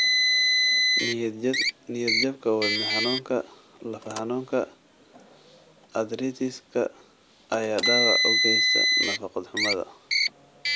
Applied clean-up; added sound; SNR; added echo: none; Car; -4 dB; none.